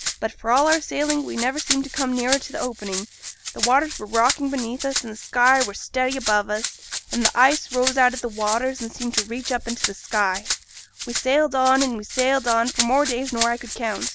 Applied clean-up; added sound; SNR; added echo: none; Rattle (instrument); 7 dB; none.